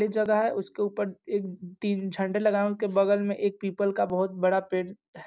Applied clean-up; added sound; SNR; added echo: none; none; none; none.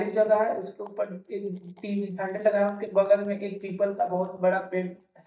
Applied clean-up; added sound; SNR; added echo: neural mask model DeepFilterNet 3.